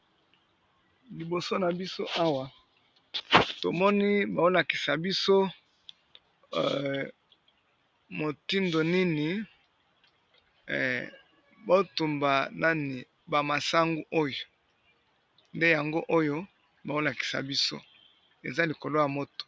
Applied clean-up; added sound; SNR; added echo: none; none; none; none.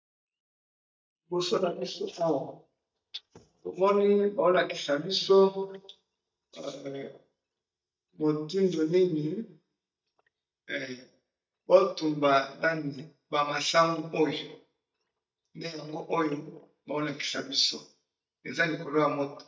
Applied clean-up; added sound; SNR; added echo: neural mask model DeepFilterNet 3.